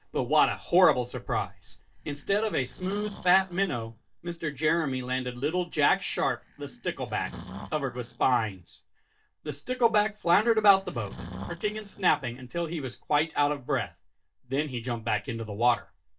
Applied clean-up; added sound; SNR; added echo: neural mask model DeepFilterNet 3.